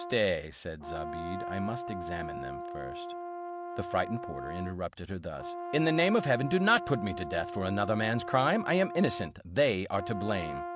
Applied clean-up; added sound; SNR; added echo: none; Brass instrument; 8 dB; none.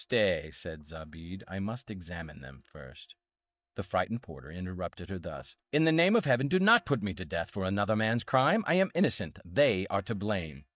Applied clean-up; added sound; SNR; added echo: neural mask model DeepFilterNet 3.